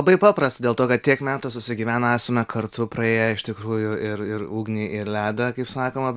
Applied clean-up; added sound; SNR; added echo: none; none; none; none.